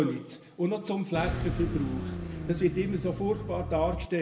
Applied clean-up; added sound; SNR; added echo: none; Car; 4 dB; reverberation time 0.9 s.